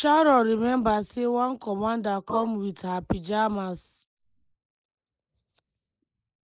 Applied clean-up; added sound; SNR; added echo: neural mask model Resemble Enhance denoiser.